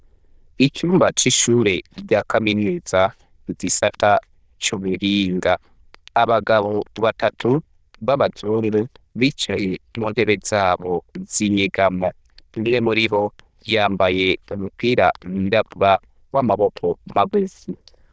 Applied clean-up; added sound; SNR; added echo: neural diffusion model UNIVERSE++.